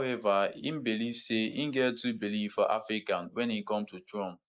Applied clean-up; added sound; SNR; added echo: neural mask model Resemble Enhance denoiser.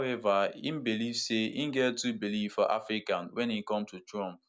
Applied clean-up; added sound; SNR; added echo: none; none; none; none.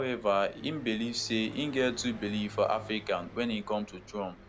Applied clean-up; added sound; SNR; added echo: none; Car passing by; 16 dB; none.